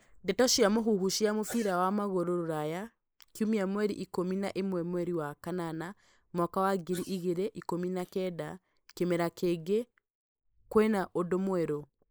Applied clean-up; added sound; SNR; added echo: neural mask model Resemble Enhance denoiser.